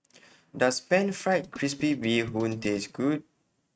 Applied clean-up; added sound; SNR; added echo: neural mask model RNNoise.